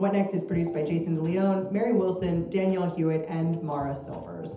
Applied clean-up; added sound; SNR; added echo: none; Ringtone / Chime; 20 dB; reverberation time 0.8 s.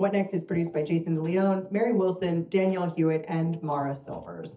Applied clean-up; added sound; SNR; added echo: neural mask model DeepFilterNet 3.